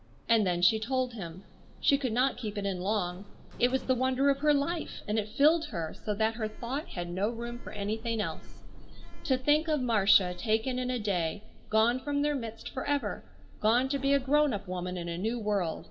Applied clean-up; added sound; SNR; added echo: none; Sliding door; 11 dB; reverberation time 2.2 s.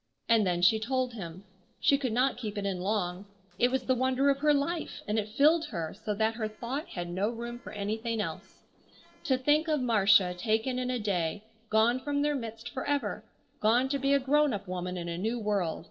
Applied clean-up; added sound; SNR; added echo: neural separator model SepFormer DNS4.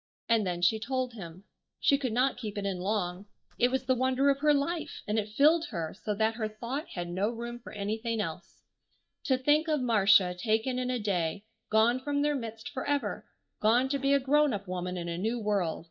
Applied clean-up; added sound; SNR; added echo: neural mask model DeepFilterNet 3.